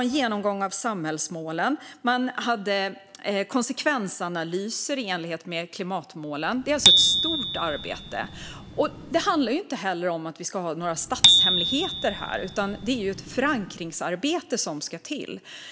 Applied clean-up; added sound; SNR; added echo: none; Bicycle bell; -3 dB; none.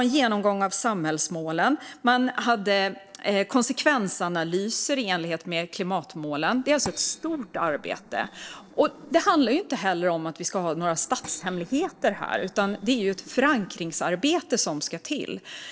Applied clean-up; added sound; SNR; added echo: neural separator model SepFormer DNS4.